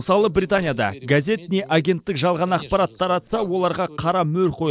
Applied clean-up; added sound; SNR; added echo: neural separator model SepFormer DNS4.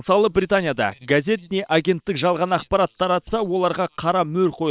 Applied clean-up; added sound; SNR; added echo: neural separator model SepFormer WHAM!.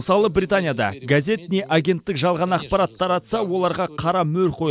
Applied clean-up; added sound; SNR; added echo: none; none; none; none.